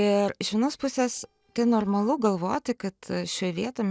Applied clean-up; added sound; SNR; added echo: neural separator model SepFormer DNS4.